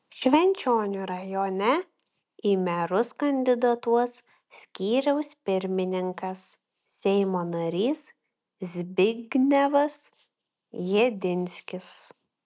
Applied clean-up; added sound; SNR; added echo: none; none; none; none.